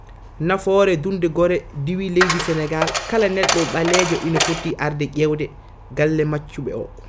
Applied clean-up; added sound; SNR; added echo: none; Coin (dropping); 2 dB; none.